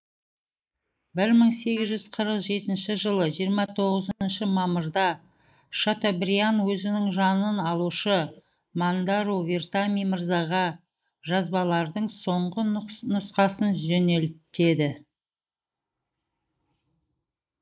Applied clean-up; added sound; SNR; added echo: neural mask model Resemble Enhance denoiser.